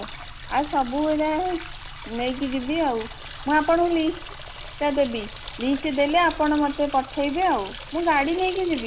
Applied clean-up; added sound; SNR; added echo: none; Water tap, faucet; 11 dB; none.